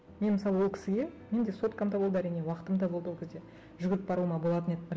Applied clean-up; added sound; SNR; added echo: none; none; none; none.